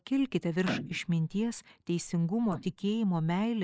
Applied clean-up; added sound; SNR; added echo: neural mask model Resemble Enhance denoiser.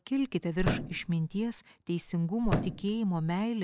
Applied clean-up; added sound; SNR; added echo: none; Thump, thud; 4 dB; none.